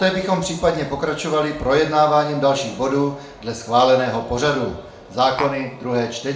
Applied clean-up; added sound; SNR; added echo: none; Tap; 8 dB; reverberation time 0.6 s.